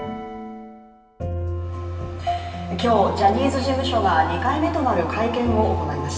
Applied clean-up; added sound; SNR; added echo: none; Bowed string instrument; 20 dB; reverberation time 2.7 s.